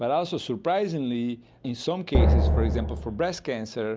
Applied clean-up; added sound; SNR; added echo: none; Drum; -5 dB; none.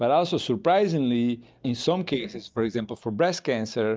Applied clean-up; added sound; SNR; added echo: neural mask model DeepFilterNet 3.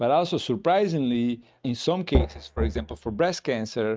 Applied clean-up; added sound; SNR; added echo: neural mask model RNNoise.